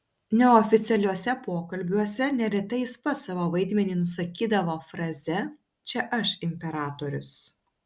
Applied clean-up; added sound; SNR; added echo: none; none; none; none.